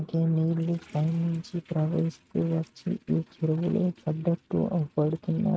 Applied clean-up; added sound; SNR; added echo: neural mask model RNNoise.